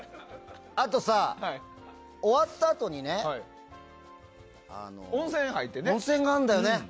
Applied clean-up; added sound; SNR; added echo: none; none; none; none.